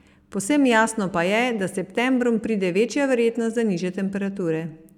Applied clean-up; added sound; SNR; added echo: none; none; none; none.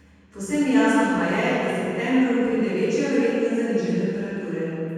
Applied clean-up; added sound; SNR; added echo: none; none; none; reverberation time 2.1 s.